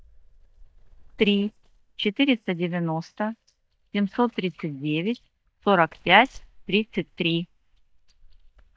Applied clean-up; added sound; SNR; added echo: neural mask model DeepFilterNet 3.